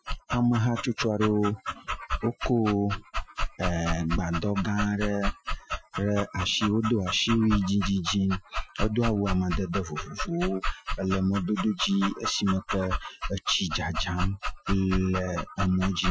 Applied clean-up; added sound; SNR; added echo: classical method Wiener filter.